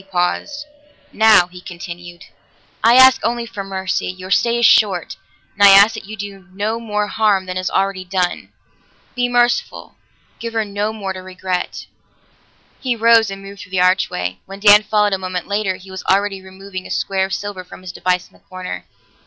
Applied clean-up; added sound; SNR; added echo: none; none; none; none.